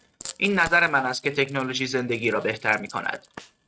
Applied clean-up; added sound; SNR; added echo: neural mask model RNNoise.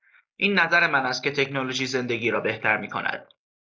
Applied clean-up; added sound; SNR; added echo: neural mask model Resemble Enhance denoiser.